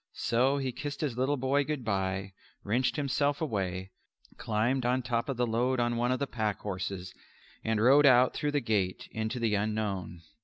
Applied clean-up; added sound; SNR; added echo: none; none; none; none.